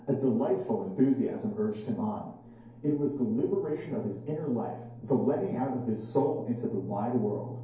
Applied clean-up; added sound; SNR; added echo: none; none; none; reverberation time 2.4 s.